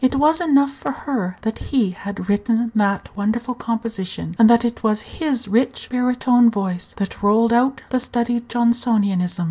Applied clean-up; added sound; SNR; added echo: none; none; none; none.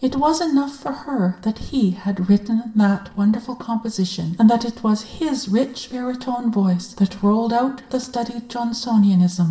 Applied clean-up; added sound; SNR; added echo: none; none; none; reverberation time 1.6 s.